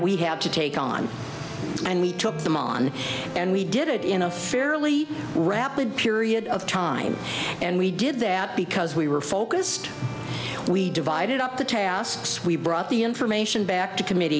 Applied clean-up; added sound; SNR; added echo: none; Bowed string instrument; 18 dB; none.